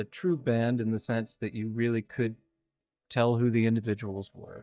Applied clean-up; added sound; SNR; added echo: neural mask model DeepFilterNet 3.